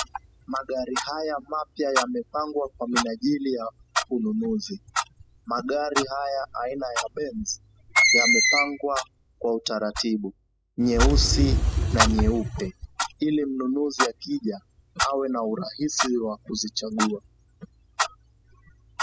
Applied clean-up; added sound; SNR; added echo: classical method spectral subtraction.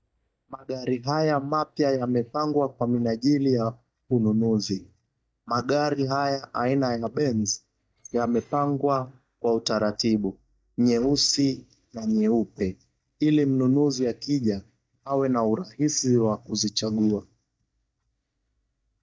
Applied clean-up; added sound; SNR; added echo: neural mask model DeepFilterNet 3.